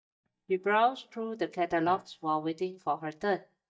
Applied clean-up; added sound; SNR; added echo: neural mask model DeepFilterNet 3.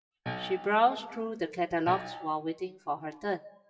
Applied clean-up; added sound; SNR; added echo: classical method WPE with log-MMSE.